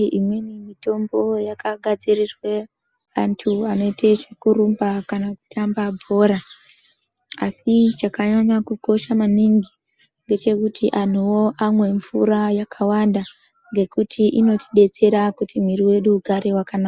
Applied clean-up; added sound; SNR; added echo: none; none; none; none.